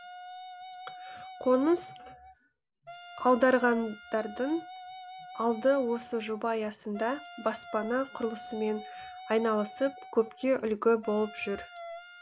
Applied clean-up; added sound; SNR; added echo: none; Wind instrument, woodwind instrument; 15 dB; none.